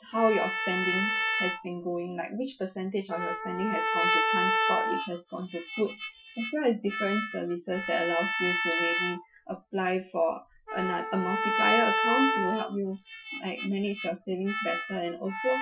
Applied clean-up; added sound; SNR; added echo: classical method Wiener filter.